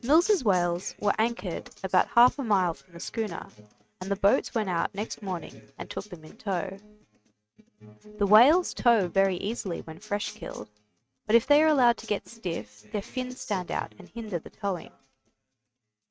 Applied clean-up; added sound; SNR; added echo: neural mask model RNNoise.